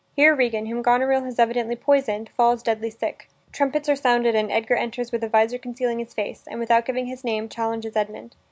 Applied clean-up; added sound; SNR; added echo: none; none; none; none.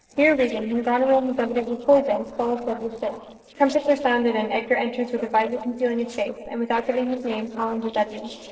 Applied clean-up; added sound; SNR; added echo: neural separator model SepFormer DNS4.